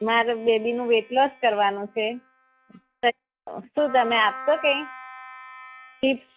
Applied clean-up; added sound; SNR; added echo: classical method log-MMSE.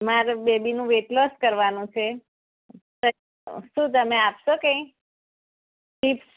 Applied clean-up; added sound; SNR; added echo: none; none; none; none.